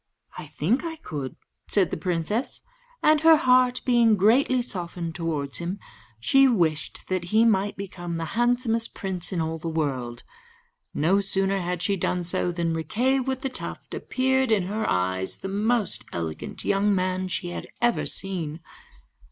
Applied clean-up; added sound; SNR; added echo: neural mask model Resemble Enhance denoiser.